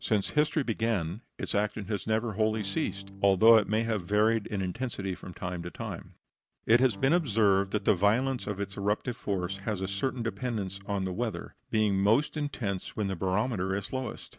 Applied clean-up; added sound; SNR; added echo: none; Electric guitar / Strum; 17 dB; none.